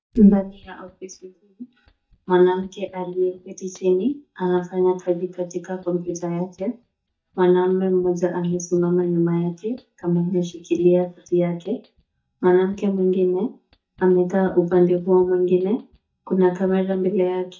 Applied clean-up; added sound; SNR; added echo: neural mask model DeepFilterNet 3.